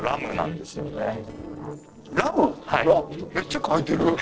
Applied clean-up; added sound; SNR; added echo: neural separator model SepFormer DNS4.